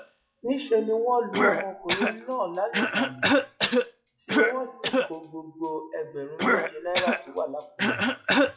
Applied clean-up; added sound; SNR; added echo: classical method WPE with log-MMSE.